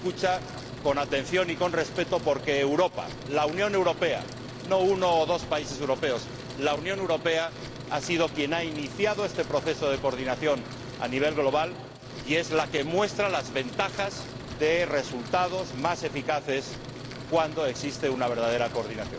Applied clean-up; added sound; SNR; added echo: none; Truck; 11 dB; none.